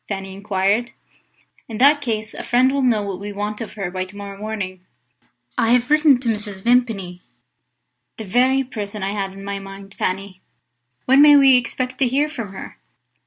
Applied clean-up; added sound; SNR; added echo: none; none; none; none.